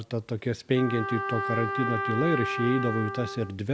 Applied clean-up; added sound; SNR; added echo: none; Trumpet; 4 dB; none.